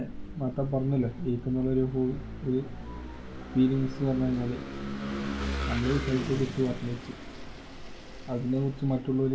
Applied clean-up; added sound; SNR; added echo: none; Engine / Vehicle; 7 dB; reverberation time 0.7 s.